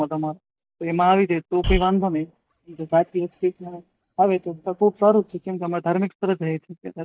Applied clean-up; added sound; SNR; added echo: neural mask model DeepFilterNet 3.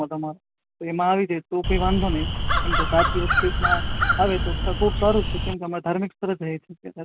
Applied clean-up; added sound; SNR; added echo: none; Crow; -3 dB; none.